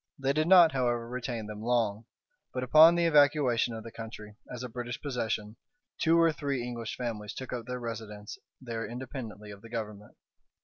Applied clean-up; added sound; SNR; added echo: none; none; none; none.